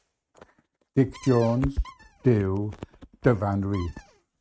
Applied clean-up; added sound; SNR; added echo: neural mask model RNNoise.